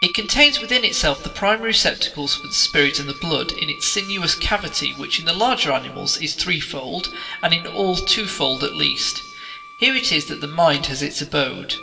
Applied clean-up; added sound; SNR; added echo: none; Wind instrument, woodwind instrument; 19 dB; reverberation time 1.5 s.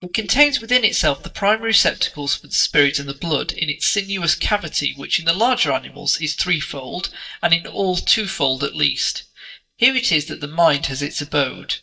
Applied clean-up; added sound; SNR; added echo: neural mask model DeepFilterNet 3.